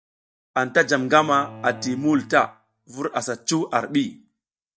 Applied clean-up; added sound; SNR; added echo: neural mask model DeepFilterNet 3.